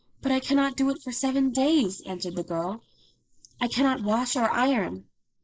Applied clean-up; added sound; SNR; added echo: neural mask model Resemble Enhance denoiser.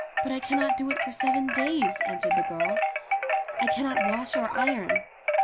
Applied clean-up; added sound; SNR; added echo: none; Wind chime; -5 dB; none.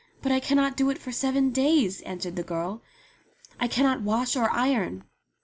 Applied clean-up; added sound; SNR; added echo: none; none; none; none.